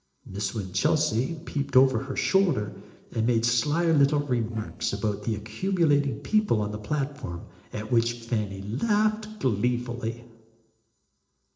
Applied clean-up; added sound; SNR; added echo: neural separator model SepFormer DNS4.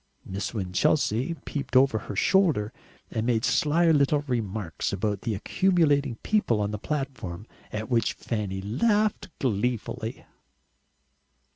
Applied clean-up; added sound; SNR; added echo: none; none; none; none.